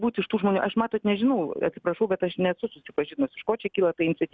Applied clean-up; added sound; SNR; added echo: none; none; none; none.